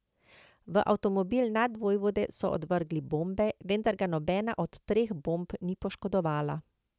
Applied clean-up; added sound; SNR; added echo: none; none; none; none.